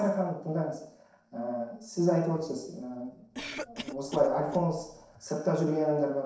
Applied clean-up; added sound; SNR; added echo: neural separator model SepFormer DNS4.